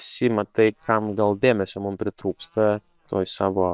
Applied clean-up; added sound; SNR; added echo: neural separator model SepFormer WHAM!.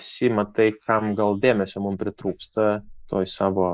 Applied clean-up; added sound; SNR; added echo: neural mask model Resemble Enhance denoiser.